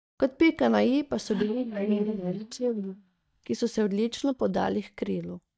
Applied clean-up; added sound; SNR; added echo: neural mask model DeepFilterNet 3.